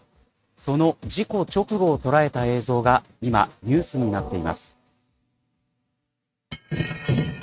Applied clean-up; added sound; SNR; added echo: neural mask model RNNoise.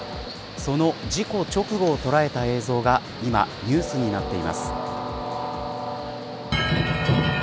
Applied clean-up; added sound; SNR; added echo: none; Train; 8 dB; none.